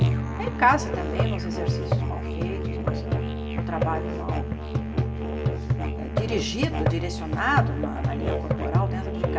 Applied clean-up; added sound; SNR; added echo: none; Musical instrument; -4 dB; reverberation time 2.7 s.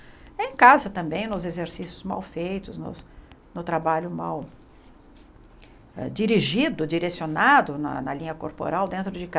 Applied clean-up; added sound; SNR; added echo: none; none; none; none.